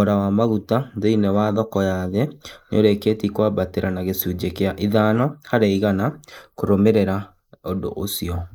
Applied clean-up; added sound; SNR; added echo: neural mask model Resemble Enhance denoiser.